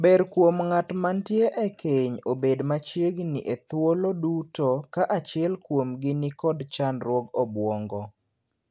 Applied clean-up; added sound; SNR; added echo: none; none; none; none.